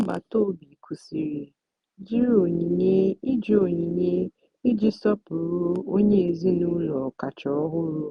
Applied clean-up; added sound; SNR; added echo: none; none; none; none.